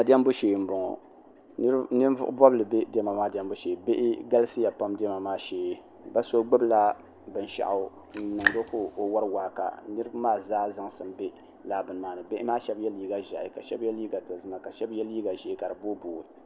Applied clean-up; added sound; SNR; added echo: none; Raindrop; 5 dB; none.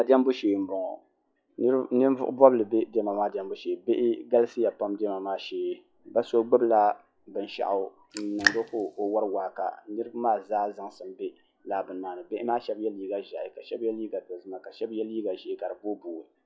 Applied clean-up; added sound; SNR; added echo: classical method log-MMSE.